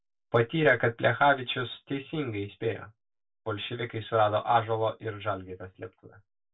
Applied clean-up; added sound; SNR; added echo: none; none; none; reverberation time 0.2 s.